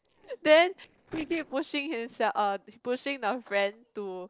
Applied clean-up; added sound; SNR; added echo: neural separator model SepFormer DNS4.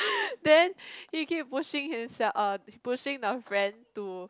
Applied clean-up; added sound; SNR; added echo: none; none; none; none.